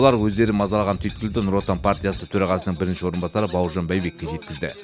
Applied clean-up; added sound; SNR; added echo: none; Cutlery, silverware; 17 dB; none.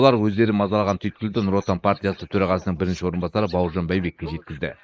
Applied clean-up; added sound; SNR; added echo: neural mask model Resemble Enhance denoiser.